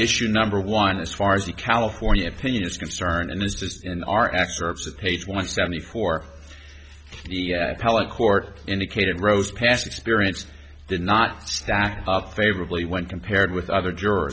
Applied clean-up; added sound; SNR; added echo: none; none; none; none.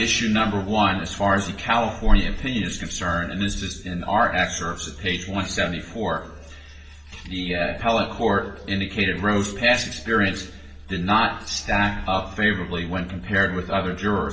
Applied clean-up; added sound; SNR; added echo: none; none; none; reverberation time 0.7 s.